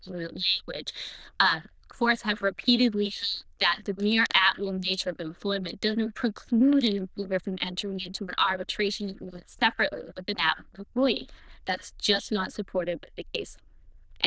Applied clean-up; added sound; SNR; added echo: neural diffusion model UNIVERSE++.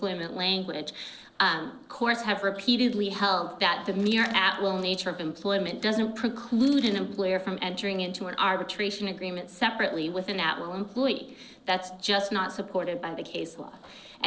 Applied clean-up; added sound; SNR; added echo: neural separator model SepFormer DNS4.